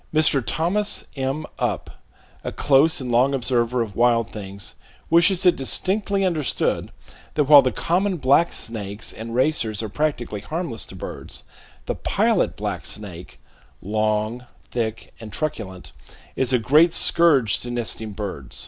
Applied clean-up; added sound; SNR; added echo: none; none; none; none.